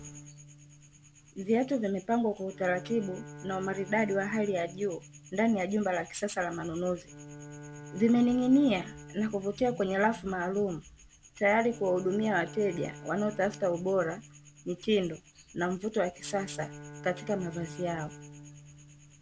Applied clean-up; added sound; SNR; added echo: none; Bowed string instrument + Telephone; 17 dB; none.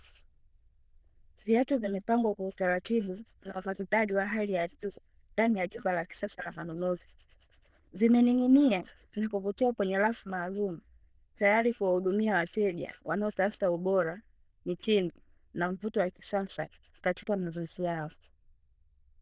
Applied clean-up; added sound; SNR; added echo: neural diffusion model UNIVERSE++.